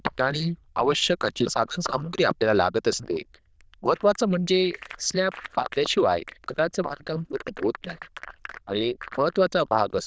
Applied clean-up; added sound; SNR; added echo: neural diffusion model UNIVERSE++.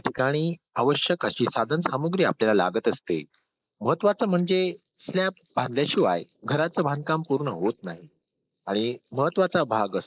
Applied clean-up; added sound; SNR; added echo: neural mask model Resemble Enhance denoiser.